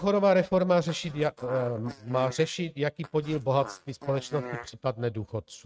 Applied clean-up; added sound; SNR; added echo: neural mask model RNNoise.